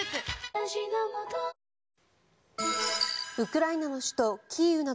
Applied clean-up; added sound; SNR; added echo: none; none; none; none.